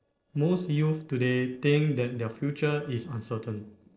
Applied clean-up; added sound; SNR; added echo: neural separator model SepFormer DNS4.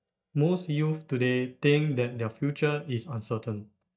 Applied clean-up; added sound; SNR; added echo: neural mask model DeepFilterNet 3.